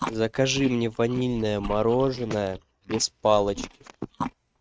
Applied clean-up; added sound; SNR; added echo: neural mask model RNNoise.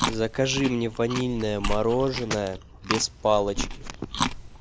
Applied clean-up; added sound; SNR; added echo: none; Chewing, mastication; 5 dB; none.